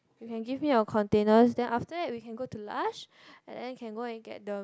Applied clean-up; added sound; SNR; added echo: none; none; none; none.